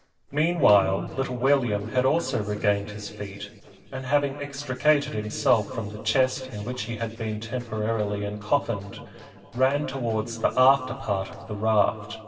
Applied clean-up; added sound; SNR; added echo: neural separator model SepFormer DNS4.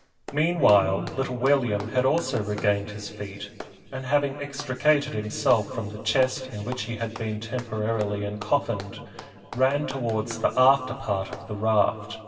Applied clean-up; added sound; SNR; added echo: none; Clapping; 19 dB; reverberation time 2.5 s.